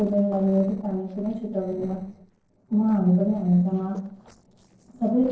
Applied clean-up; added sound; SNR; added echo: neural separator model SepFormer DNS4.